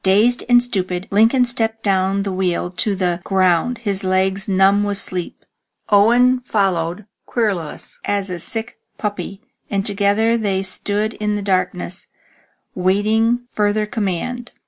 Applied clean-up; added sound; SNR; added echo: none; none; none; none.